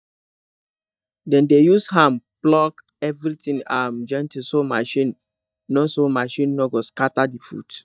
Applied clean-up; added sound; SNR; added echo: neural mask model DeepFilterNet 3.